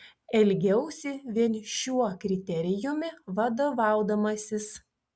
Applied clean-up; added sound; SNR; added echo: none; none; none; none.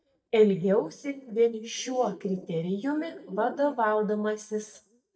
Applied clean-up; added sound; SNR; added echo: neural mask model DeepFilterNet 3.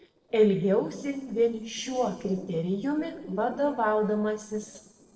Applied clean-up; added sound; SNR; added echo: neural separator model SepFormer DNS4.